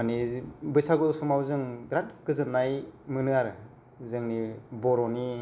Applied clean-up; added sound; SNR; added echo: none; none; none; none.